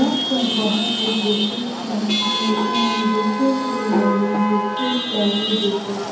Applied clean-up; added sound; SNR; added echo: none; Chatter / Traffic noise, roadway noise / Vehicle horn, car horn, honking / Engine; 2 dB; reverberation time 1.2 s.